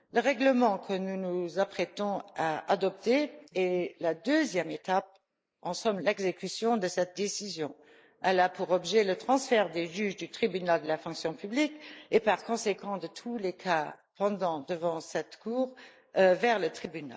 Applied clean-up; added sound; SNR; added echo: neural mask model Resemble Enhance denoiser.